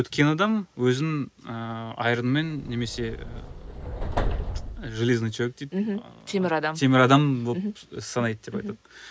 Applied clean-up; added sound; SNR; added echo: none; Subway, metro, underground; 6 dB; none.